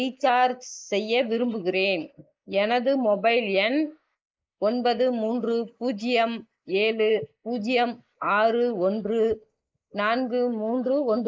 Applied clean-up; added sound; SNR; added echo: neural mask model Resemble Enhance denoiser.